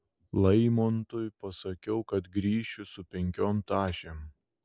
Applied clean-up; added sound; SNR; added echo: none; none; none; none.